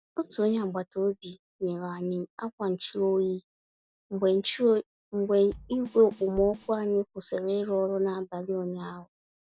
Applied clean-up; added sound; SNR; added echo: none; Bass drum / Snare drum / Drum kit; 18 dB; none.